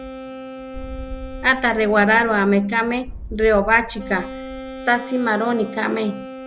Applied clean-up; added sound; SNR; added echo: none; Wind instrument, woodwind instrument + Boom; 12 dB; none.